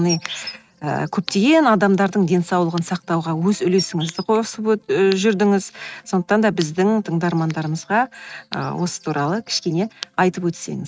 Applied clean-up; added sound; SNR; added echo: neural mask model RNNoise.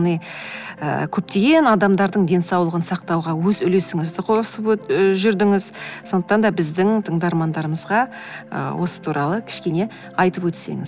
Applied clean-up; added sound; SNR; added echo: none; none; none; none.